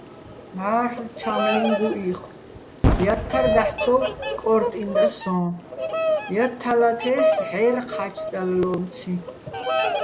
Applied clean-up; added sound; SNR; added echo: none; Boom + Bird vocalization, bird call, bird song; 1 dB; none.